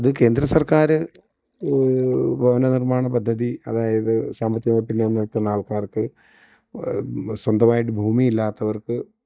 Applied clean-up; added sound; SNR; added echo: neural mask model DeepFilterNet 3.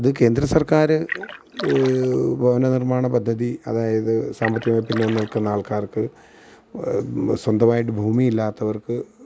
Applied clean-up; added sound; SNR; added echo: none; Splash, splatter; 13 dB; none.